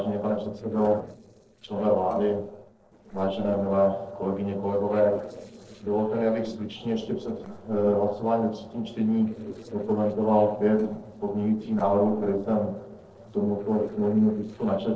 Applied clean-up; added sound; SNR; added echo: neural separator model SepFormer DNS4.